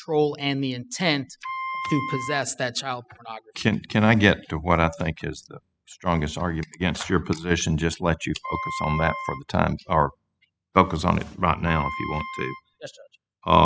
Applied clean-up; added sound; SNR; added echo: classical method spectral subtraction.